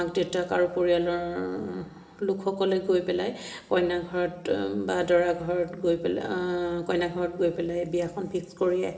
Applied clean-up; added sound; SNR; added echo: none; none; none; reverberation time 1.2 s.